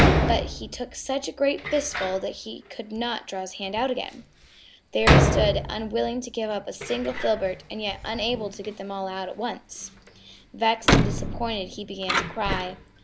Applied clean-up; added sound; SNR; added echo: none; Door; -1 dB; none.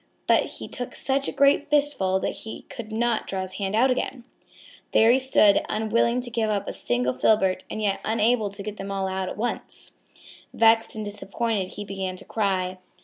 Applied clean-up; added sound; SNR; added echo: none; none; none; none.